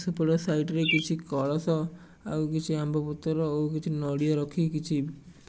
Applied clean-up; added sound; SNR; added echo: none; Bird; 7 dB; none.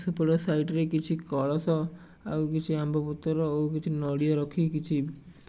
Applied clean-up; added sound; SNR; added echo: none; none; none; none.